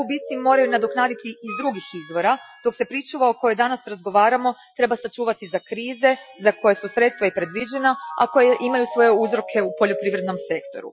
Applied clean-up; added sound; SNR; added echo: classical method Wiener filter.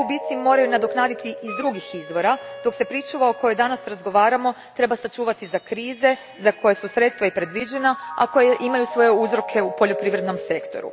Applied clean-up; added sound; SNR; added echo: none; Mallet percussion + Wind instrument, woodwind instrument; 11 dB; none.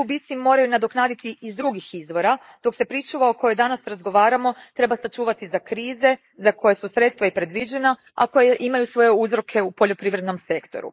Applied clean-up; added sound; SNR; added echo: neural mask model Resemble Enhance denoiser.